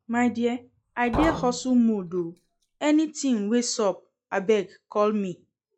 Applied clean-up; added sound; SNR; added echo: classical method log-MMSE.